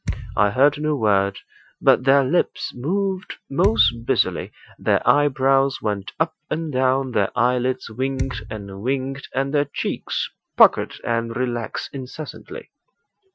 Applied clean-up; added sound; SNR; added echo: classical method Wiener filter.